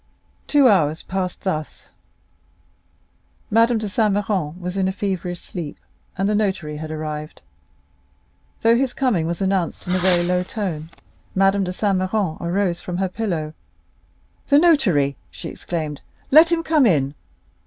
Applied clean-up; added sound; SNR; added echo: none; Fireworks; 8 dB; none.